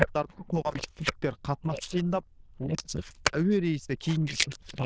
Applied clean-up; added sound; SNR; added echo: neural diffusion model UNIVERSE++.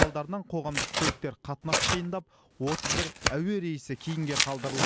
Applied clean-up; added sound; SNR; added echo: none; Tearing; -2 dB; none.